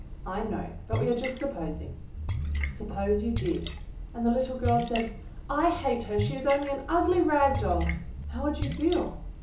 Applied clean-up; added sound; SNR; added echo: none; Splash, splatter; 5 dB; reverberation time 0.8 s.